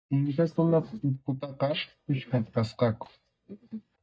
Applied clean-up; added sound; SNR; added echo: neural mask model DeepFilterNet 3.